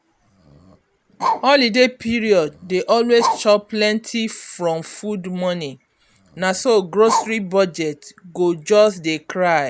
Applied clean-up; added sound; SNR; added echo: none; Bark; 9 dB; none.